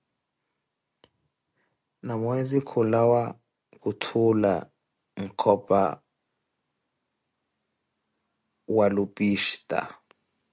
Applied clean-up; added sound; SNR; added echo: none; none; none; none.